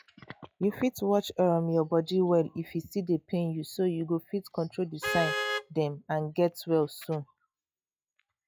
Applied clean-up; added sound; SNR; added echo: classical method log-MMSE.